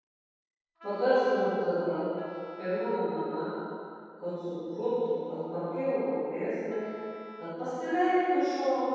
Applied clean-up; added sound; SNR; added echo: none; Wind instrument, woodwind instrument; 19 dB; reverberation time 2.2 s.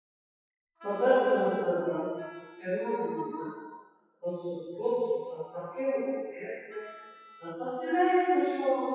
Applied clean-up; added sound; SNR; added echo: classical method WPE with log-MMSE.